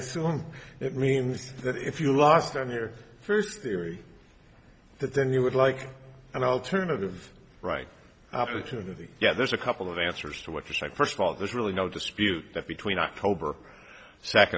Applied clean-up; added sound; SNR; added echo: none; none; none; none.